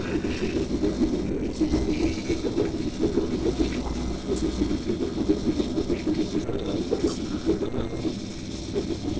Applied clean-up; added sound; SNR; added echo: neural separator model SepFormer DNS4.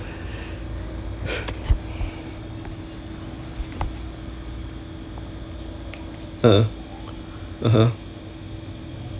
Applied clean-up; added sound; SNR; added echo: none; none; none; none.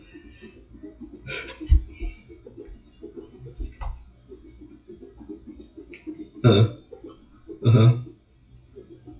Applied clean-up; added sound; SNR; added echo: classical method WPE with log-MMSE.